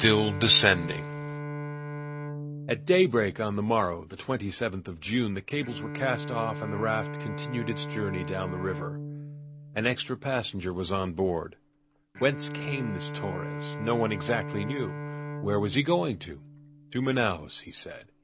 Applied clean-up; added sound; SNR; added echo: none; Bowed string instrument; 10 dB; none.